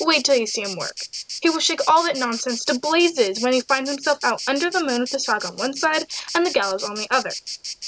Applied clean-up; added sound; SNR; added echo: none; Insect; 11 dB; none.